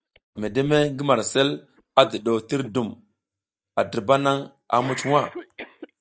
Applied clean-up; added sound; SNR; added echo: neural mask model DeepFilterNet 3.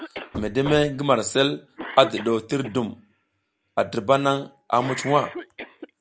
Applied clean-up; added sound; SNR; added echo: none; Knock + Cough; 15 dB; none.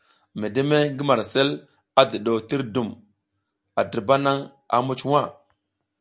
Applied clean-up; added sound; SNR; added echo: none; none; none; none.